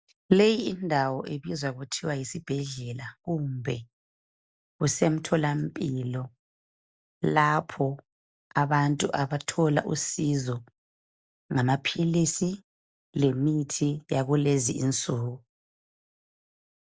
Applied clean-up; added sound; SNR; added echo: none; none; none; none.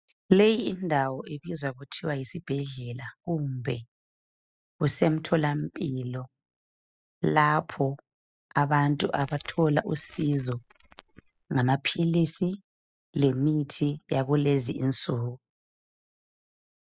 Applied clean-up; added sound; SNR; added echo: classical method spectral subtraction.